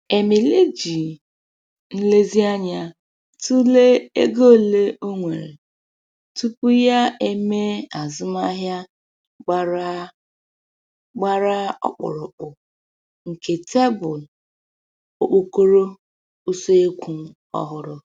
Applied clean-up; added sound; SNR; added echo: none; none; none; none.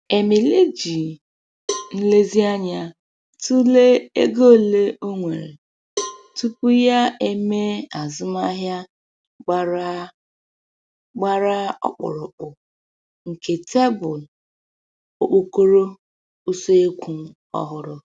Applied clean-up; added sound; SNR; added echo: none; Cowbell; 15 dB; none.